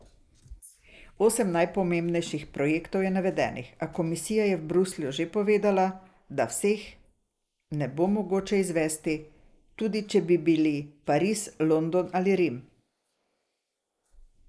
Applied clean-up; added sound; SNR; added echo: neural mask model Resemble Enhance denoiser.